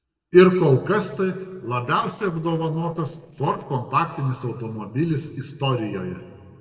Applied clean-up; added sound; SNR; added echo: neural separator model SepFormer DNS4.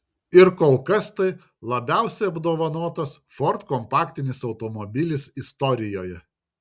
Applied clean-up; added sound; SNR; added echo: none; none; none; none.